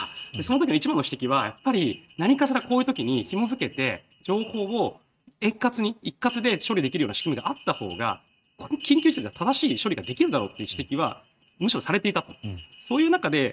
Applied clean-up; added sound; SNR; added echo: neural mask model RNNoise.